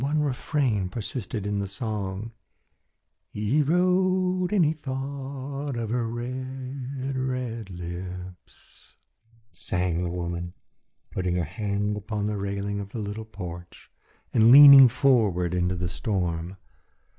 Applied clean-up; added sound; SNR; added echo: neural mask model Resemble Enhance denoiser.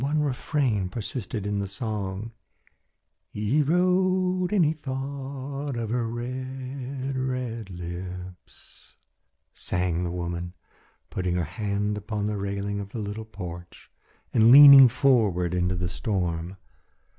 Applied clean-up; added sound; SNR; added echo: none; none; none; none.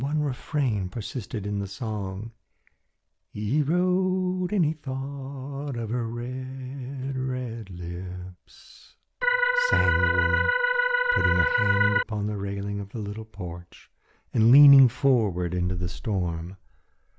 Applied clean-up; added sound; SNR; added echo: none; Organ; -2 dB; none.